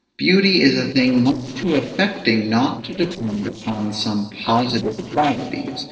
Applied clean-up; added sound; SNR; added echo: neural separator model SepFormer DNS4.